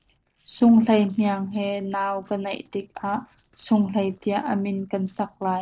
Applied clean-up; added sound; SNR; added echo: neural separator model SepFormer DNS4.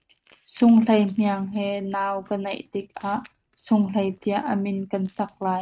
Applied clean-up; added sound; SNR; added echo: neural mask model RNNoise.